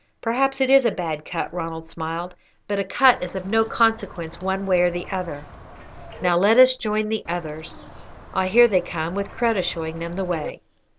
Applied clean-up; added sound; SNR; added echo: none; Bird; 16 dB; none.